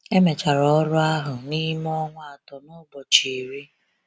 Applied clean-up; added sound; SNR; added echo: none; none; none; none.